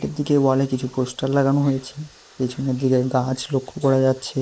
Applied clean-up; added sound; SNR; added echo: neural mask model Resemble Enhance denoiser.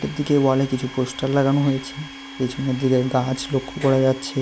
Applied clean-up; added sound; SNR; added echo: none; Domestic sounds, home sounds; 16 dB; none.